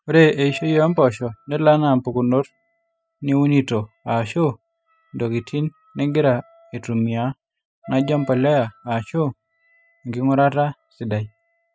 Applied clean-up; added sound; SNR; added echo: classical method spectral subtraction.